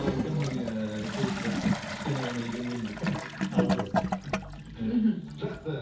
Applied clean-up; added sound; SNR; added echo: none; Toilet flush / Gurgling; 0 dB; reverberation time 0.5 s.